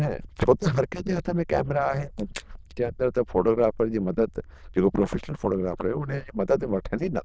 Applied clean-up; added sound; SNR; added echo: neural diffusion model UNIVERSE++.